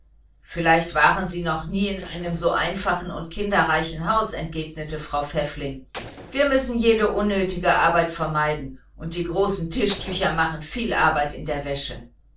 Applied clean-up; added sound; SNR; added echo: neural separator model SepFormer DNS4.